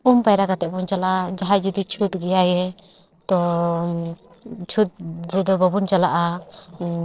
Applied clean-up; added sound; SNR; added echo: neural separator model SepFormer DNS4.